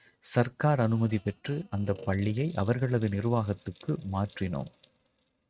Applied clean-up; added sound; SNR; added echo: neural mask model RNNoise.